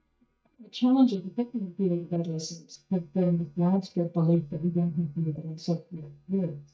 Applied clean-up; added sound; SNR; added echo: neural mask model DeepFilterNet 3.